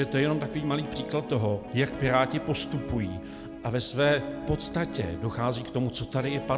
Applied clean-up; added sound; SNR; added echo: none; Guitar; 9 dB; none.